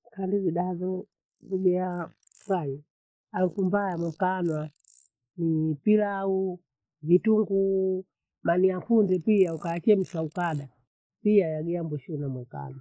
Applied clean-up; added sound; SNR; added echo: neural mask model Resemble Enhance denoiser.